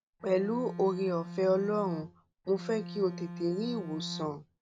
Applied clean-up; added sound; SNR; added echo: none; Bowed string instrument; 10 dB; none.